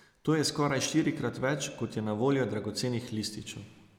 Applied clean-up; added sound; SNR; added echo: none; none; none; none.